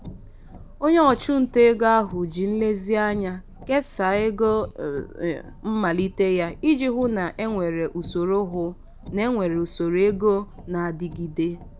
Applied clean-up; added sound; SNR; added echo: none; Car; 18 dB; none.